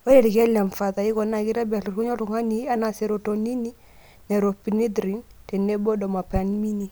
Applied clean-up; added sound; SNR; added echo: none; none; none; none.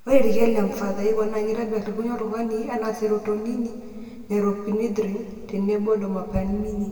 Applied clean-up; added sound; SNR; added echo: none; none; none; reverberation time 2.2 s.